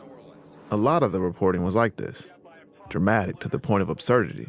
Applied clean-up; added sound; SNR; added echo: none; none; none; none.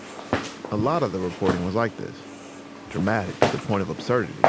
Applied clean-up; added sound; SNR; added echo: none; Walk, footsteps; 2 dB; none.